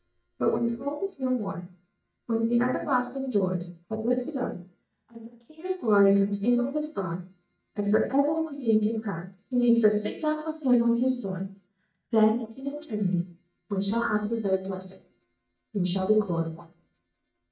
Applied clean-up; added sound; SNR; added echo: neural mask model DeepFilterNet 3.